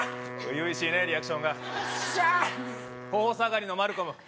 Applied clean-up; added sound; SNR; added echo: none; Wind instrument, woodwind instrument; 11 dB; none.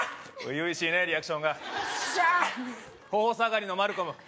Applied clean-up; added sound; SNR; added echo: none; none; none; none.